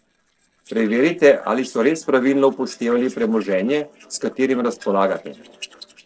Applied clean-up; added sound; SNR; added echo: neural separator model SepFormer DNS4.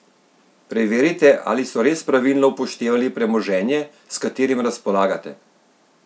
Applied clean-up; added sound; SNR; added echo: none; none; none; none.